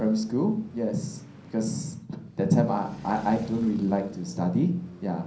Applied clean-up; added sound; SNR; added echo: none; Traffic noise, roadway noise; 17 dB; reverberation time 0.6 s.